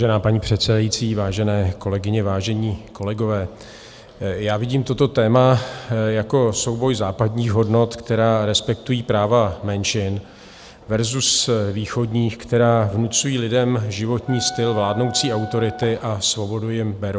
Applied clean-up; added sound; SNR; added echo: none; Wind instrument, woodwind instrument; 14 dB; none.